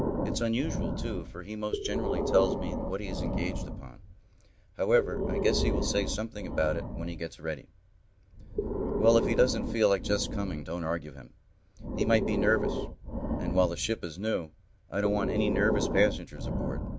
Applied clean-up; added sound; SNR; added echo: none; Breathing; 2 dB; none.